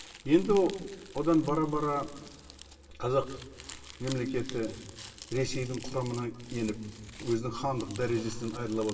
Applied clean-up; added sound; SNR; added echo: none; Crumpling, crinkling; 18 dB; reverberation time 1.3 s.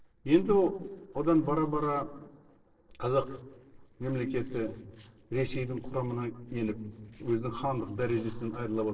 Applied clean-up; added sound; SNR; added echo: neural separator model SepFormer DNS4.